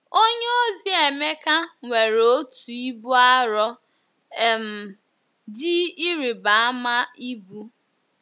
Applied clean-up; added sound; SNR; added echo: none; none; none; none.